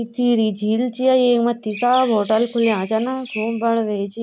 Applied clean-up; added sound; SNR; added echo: none; Chirp, tweet; 16 dB; none.